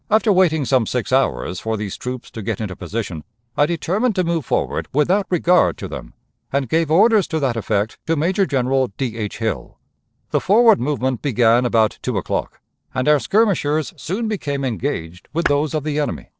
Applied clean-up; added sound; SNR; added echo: neural separator model SepFormer DNS4.